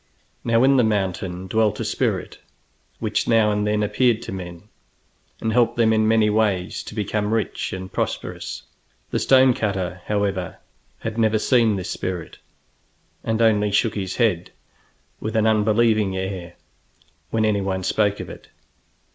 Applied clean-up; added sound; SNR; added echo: none; none; none; none.